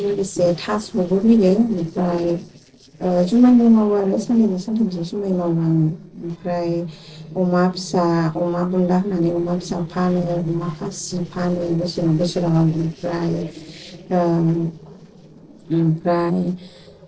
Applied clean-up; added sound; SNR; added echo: neural separator model SepFormer DNS4.